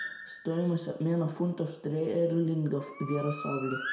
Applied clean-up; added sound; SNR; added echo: none; Bird; 12 dB; reverberation time 0.5 s.